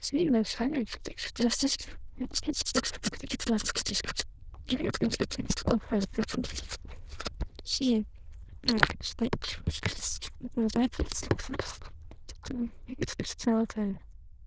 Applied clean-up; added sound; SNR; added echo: neural diffusion model UNIVERSE++.